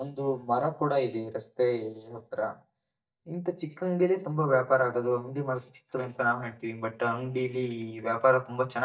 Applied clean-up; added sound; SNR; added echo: neural mask model DeepFilterNet 3.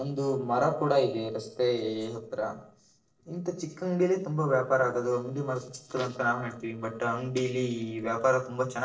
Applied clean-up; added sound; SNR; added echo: neural separator model SepFormer DNS4.